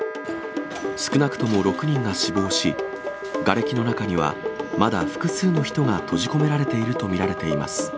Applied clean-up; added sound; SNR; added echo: none; Wind instrument, woodwind instrument; 13 dB; none.